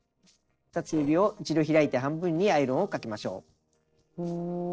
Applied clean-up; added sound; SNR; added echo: neural separator model SepFormer DNS4.